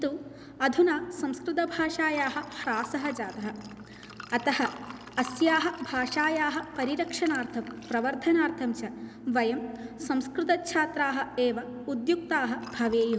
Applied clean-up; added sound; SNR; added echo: none; Liquid; 19 dB; none.